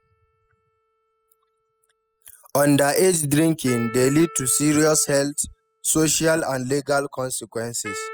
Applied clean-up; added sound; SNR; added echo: classical method spectral subtraction.